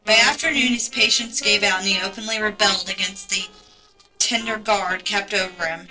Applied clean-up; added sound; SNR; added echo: neural separator model SepFormer DNS4.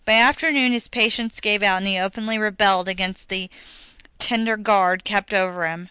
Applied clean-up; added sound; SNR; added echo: none; none; none; none.